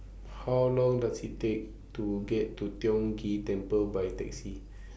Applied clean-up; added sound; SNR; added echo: none; none; none; none.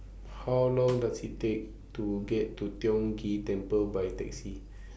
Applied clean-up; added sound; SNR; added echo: none; Snare drum; 19 dB; none.